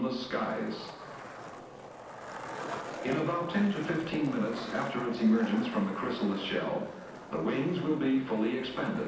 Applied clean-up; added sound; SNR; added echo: none; Skateboard; 11 dB; reverberation time 0.9 s.